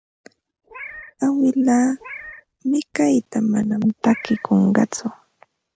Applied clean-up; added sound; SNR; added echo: none; Meow; 20 dB; none.